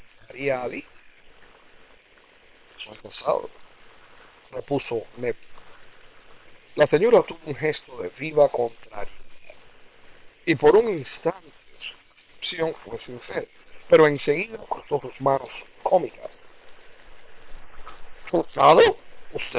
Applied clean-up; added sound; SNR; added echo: neural separator model SepFormer WHAM!.